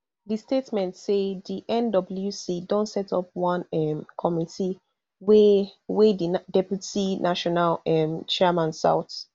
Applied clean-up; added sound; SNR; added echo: none; none; none; none.